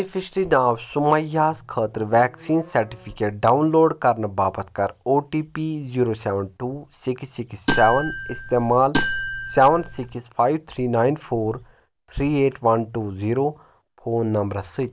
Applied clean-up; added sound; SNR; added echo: none; Marimba, xylophone; 4 dB; none.